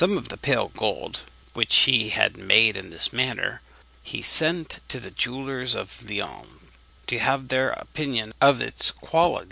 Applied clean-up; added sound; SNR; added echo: none; none; none; none.